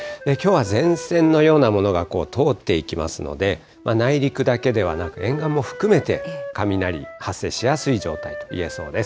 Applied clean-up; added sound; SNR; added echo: none; Wind instrument, woodwind instrument; 16 dB; none.